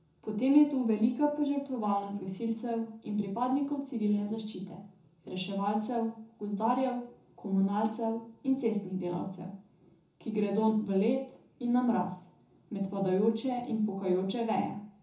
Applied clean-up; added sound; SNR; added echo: none; none; none; reverberation time 0.6 s.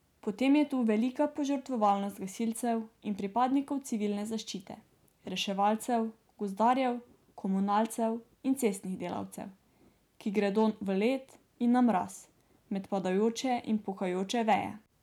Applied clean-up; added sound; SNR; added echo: none; none; none; none.